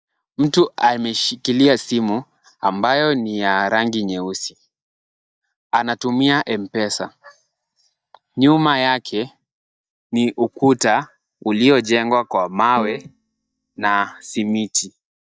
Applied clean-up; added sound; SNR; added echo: neural mask model DeepFilterNet 3.